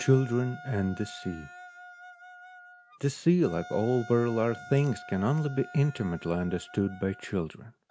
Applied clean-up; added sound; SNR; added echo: none; Wind instrument, woodwind instrument; 18 dB; none.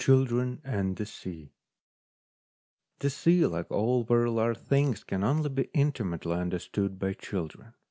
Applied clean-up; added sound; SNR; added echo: none; none; none; none.